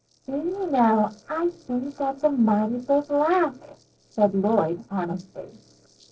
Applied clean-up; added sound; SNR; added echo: neural separator model SepFormer DNS4.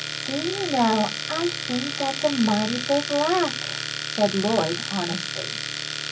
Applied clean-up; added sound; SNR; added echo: none; Domestic sounds, home sounds; 5 dB; reverberation time 0.4 s.